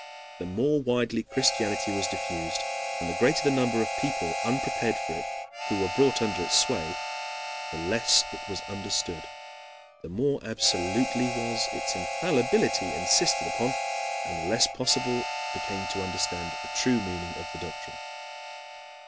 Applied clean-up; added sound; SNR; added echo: none; Harmonica; 4 dB; none.